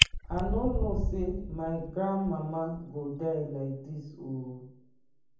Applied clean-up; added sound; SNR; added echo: none; Fire; 0 dB; reverberation time 0.7 s.